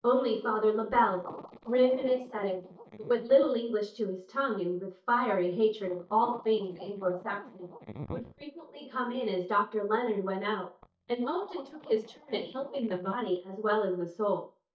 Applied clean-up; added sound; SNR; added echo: neural mask model DeepFilterNet 3.